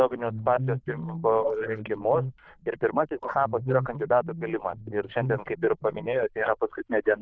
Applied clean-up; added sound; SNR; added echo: neural diffusion model UNIVERSE++.